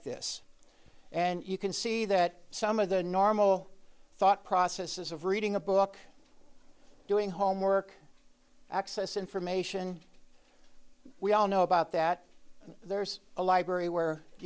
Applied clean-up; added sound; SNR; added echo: none; none; none; none.